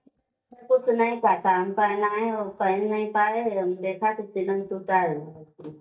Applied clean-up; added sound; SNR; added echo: neural mask model DeepFilterNet 3.